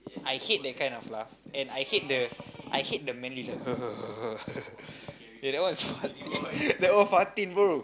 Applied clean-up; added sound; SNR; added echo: none; none; none; none.